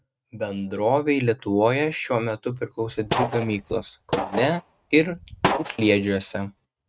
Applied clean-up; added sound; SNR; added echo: neural mask model RNNoise.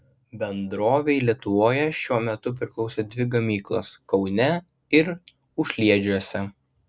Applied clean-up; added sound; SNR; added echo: none; none; none; none.